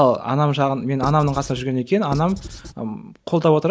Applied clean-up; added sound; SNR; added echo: none; Writing; 14 dB; none.